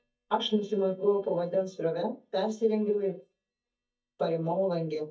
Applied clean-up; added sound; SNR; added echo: neural mask model DeepFilterNet 3.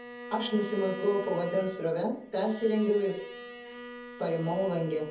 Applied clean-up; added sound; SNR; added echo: none; Bowed string instrument; 13 dB; reverberation time 0.7 s.